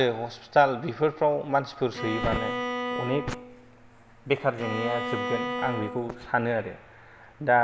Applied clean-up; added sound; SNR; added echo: none; Bowed string instrument; 6 dB; none.